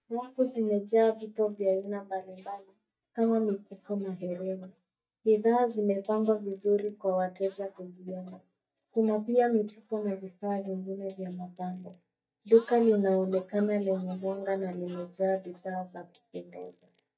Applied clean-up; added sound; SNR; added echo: neural mask model DeepFilterNet 3.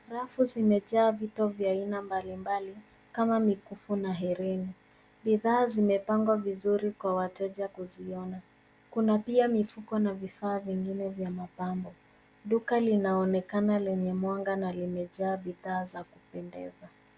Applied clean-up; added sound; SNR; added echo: none; none; none; none.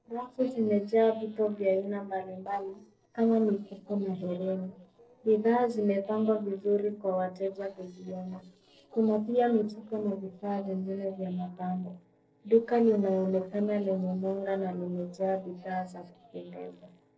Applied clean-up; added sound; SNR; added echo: neural separator model SepFormer DNS4.